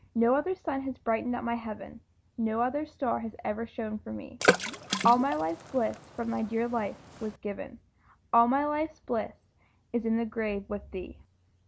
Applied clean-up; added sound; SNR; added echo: none; Water / Splash, splatter; 2 dB; none.